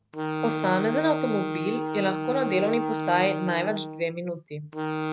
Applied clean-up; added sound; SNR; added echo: none; Wind instrument, woodwind instrument; 3 dB; none.